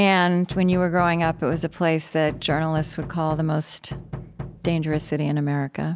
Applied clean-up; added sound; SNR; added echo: none; Knock; 13 dB; none.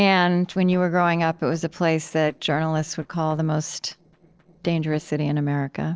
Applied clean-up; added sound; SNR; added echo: neural separator model SepFormer DNS4.